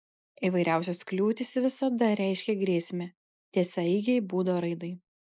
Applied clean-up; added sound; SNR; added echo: neural mask model Resemble Enhance denoiser.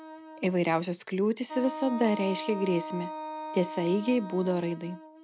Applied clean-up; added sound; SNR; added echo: none; Wind instrument, woodwind instrument; 11 dB; none.